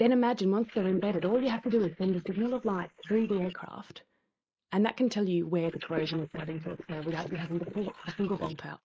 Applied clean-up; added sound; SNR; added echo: neural mask model Resemble Enhance denoiser.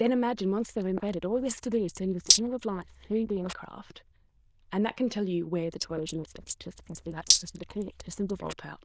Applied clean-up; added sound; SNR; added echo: neural diffusion model UNIVERSE++.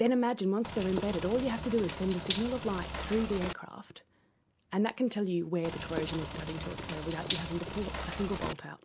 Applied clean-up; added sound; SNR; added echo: none; Bathtub (filling or washing); -2 dB; none.